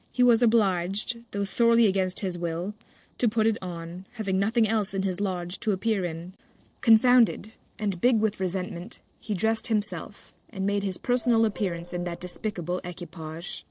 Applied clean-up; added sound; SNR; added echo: neural separator model SepFormer DNS4.